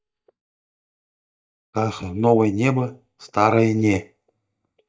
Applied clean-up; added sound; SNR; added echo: neural mask model DeepFilterNet 3.